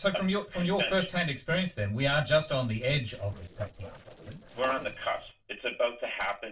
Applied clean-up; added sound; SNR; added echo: neural separator model SepFormer DNS4.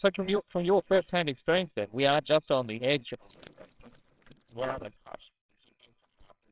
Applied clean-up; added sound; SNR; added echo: neural separator model SepFormer WHAMR!.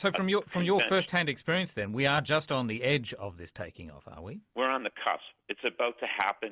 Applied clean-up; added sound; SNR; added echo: none; none; none; none.